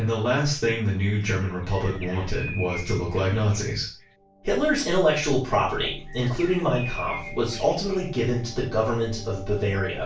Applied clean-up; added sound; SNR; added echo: none; Bird; 17 dB; reverberation time 0.3 s.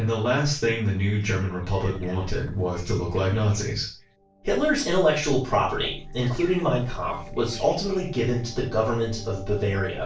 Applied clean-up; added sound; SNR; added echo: neural separator model SepFormer DNS4.